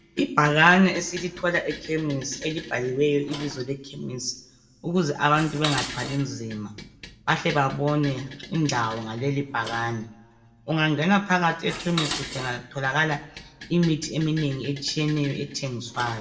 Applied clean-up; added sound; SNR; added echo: none; Dishes, pots, and pans; 14 dB; reverberation time 0.8 s.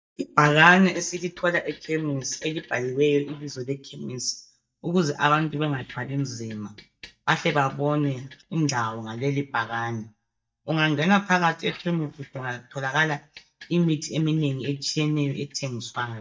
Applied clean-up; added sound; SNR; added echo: neural mask model DeepFilterNet 3.